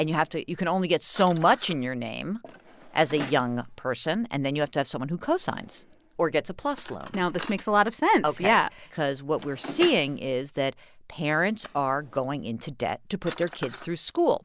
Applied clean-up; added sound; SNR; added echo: none; Drawer open or close; 17 dB; none.